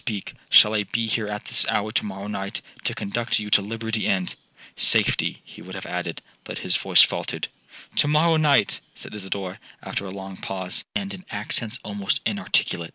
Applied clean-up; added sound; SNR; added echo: none; none; none; none.